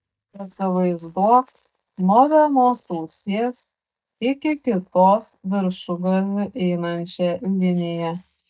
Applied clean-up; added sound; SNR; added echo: neural mask model DeepFilterNet 3.